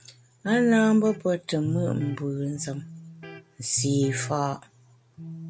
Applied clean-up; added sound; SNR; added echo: none; Electric guitar; 11 dB; none.